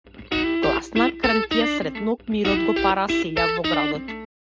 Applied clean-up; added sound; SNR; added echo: none; Guitar; -1 dB; none.